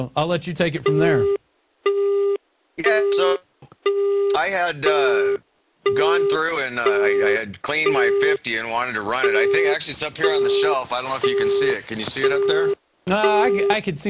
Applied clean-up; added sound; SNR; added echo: none; Telephone; -2 dB; none.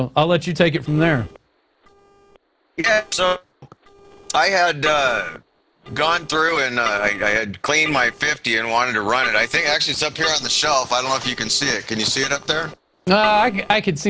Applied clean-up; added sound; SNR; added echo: neural separator model SepFormer DNS4.